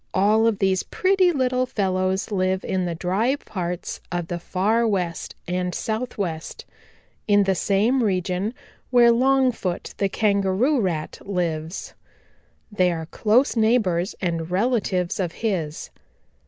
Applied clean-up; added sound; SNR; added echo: none; none; none; none.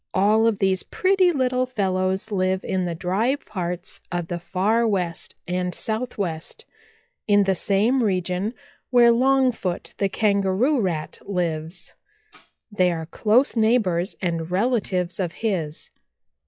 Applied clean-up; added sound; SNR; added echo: classical method log-MMSE.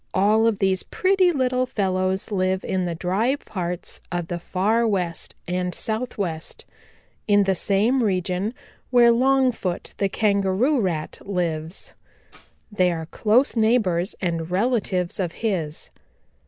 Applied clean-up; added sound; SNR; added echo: none; Tambourine; 19 dB; none.